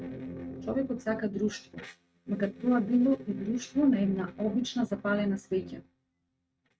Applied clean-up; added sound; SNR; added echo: neural mask model RNNoise.